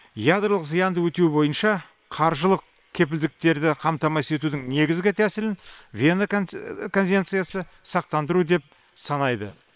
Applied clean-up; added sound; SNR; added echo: neural separator model SepFormer WHAM!.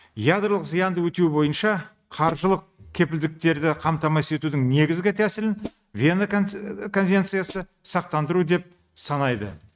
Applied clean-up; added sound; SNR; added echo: neural mask model RNNoise.